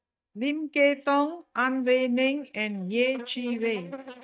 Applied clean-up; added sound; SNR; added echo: neural mask model DeepFilterNet 3.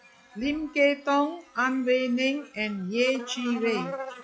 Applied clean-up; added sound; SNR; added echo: classical method log-MMSE.